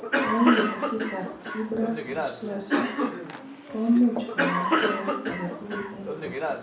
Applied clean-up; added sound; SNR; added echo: none; Cough; 0 dB; reverberation time 0.6 s.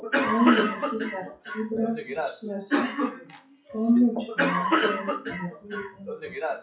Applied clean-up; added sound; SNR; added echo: classical method WPE with log-MMSE.